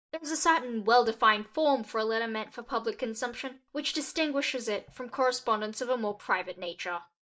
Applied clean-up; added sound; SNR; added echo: neural mask model DeepFilterNet 3.